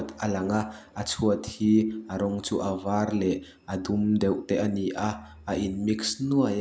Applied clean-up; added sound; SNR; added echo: none; none; none; none.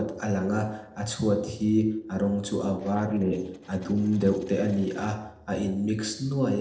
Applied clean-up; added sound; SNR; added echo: neural separator model SepFormer DNS4.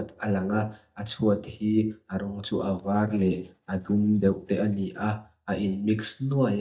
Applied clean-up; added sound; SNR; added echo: neural mask model DeepFilterNet 3.